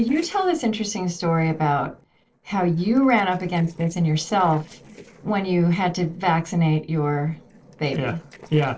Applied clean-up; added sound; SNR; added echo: neural separator model SepFormer DNS4.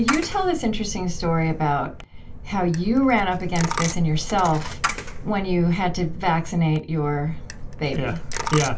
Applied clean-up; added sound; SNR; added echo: none; Coin (dropping); 6 dB; reverberation time 0.2 s.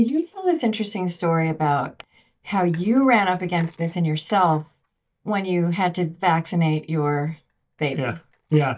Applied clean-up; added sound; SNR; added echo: neural mask model DeepFilterNet 3.